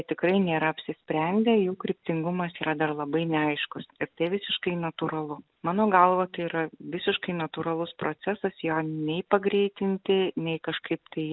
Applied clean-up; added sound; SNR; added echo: none; none; none; none.